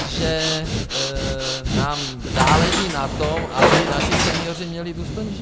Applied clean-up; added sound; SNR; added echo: none; Breathing + Train; -4 dB; none.